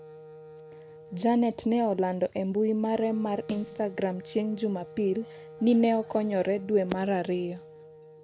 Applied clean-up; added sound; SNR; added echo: none; Wind instrument, woodwind instrument + Snare drum; 18 dB; none.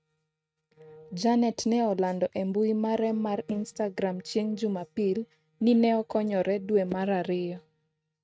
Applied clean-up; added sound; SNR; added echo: neural mask model RNNoise.